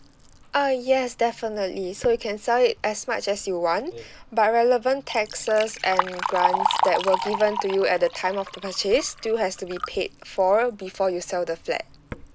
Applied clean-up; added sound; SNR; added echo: none; Liquid; 8 dB; none.